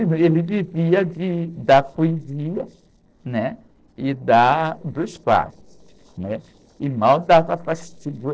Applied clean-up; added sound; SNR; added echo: neural separator model SepFormer DNS4.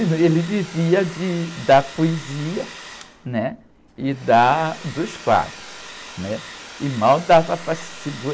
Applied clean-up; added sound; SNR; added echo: none; Domestic sounds, home sounds; 17 dB; none.